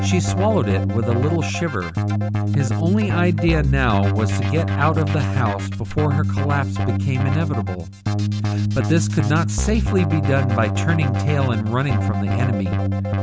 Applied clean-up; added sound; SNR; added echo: none; Keyboard (musical); -2 dB; none.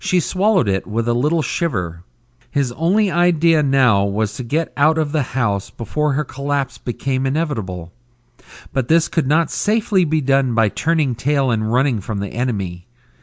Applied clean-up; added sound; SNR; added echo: none; none; none; none.